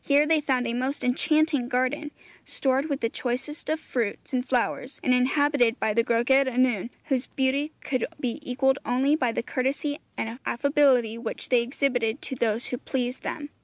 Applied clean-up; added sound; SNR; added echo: none; none; none; none.